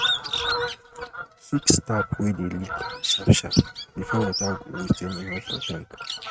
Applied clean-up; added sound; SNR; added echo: neural mask model RNNoise.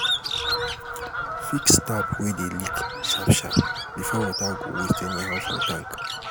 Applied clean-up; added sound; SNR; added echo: none; Bird + Fowl; 2 dB; none.